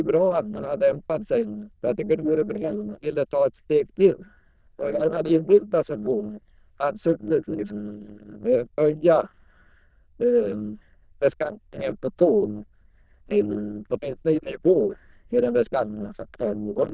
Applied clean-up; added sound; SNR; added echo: neural diffusion model UNIVERSE++.